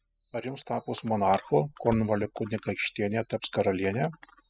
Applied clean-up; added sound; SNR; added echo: classical method spectral subtraction.